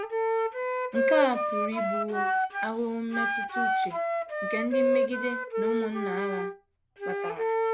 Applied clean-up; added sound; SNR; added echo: none; Wind instrument, woodwind instrument; -5 dB; none.